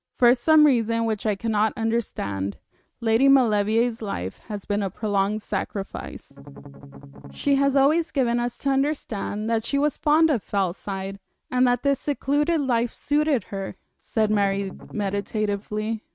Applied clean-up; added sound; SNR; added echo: neural mask model RNNoise.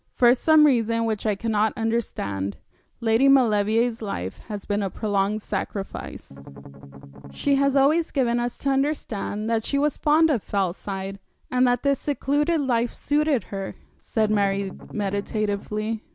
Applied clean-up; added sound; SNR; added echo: none; Strum; 15 dB; none.